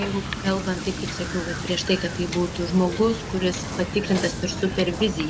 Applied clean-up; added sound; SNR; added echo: none; Wind / Boat, Water vehicle; 6 dB; none.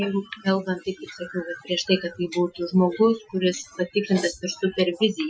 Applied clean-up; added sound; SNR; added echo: classical method Wiener filter.